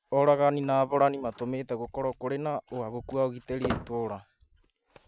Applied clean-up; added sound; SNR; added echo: none; Squeak; 13 dB; none.